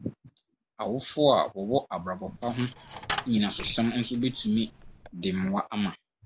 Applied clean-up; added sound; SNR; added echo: none; Coin (dropping); 11 dB; none.